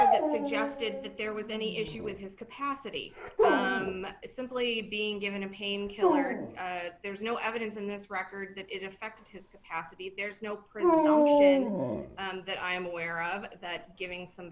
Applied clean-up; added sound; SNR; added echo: none; Dog; -4 dB; none.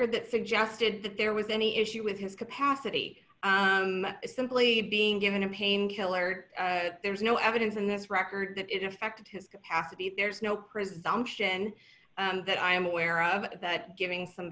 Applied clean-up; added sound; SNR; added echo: none; none; none; none.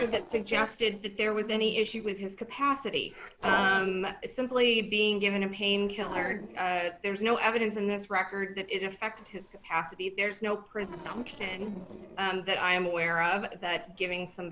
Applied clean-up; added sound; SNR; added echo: neural separator model SepFormer DNS4.